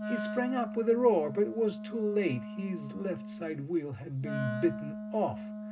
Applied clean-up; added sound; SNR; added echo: none; Wind instrument, woodwind instrument; 7 dB; reverberation time 0.2 s.